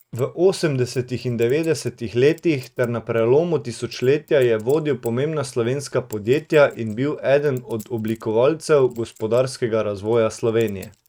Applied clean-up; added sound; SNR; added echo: neural mask model RNNoise.